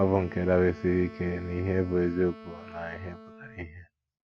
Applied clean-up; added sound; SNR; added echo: none; Wind instrument, woodwind instrument; 17 dB; none.